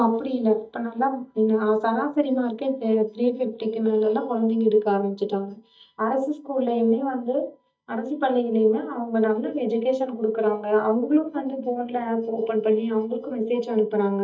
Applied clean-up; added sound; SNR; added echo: neural mask model DeepFilterNet 3.